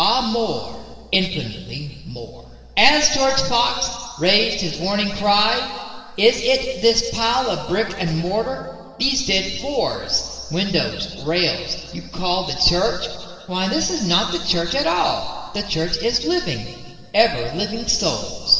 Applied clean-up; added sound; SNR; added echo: none; Ocean; 19 dB; reverberation time 1.8 s.